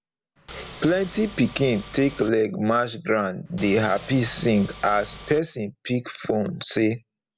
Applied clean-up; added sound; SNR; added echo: none; Engine / Car; 16 dB; none.